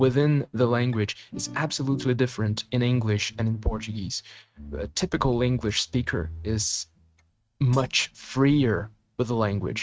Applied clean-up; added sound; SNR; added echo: neural mask model RNNoise.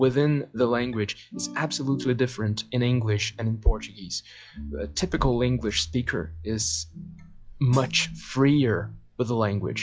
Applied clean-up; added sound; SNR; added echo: classical method log-MMSE.